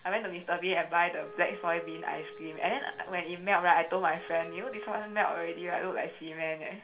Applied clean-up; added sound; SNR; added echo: none; Wind instrument, woodwind instrument; 16 dB; reverberation time 0.5 s.